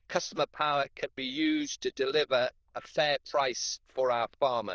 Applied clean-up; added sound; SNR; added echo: neural diffusion model UNIVERSE++.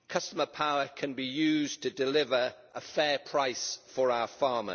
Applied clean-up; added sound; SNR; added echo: none; none; none; none.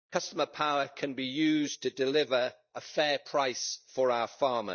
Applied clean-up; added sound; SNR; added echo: neural mask model DeepFilterNet 3.